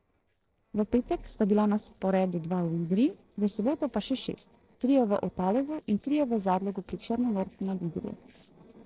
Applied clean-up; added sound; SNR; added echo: neural separator model SepFormer DNS4.